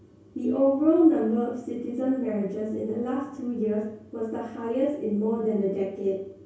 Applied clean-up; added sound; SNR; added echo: none; none; none; reverberation time 0.6 s.